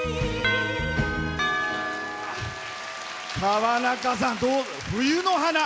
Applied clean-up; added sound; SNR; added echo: none; none; none; none.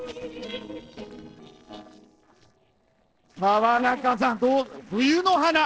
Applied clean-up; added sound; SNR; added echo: neural separator model SepFormer DNS4.